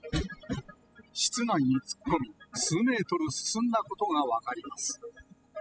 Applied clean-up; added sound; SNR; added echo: classical method spectral subtraction.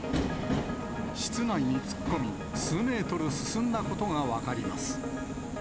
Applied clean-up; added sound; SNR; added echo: none; Subway, metro, underground; 2 dB; none.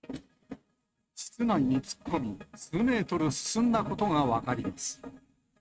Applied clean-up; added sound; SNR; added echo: neural mask model RNNoise.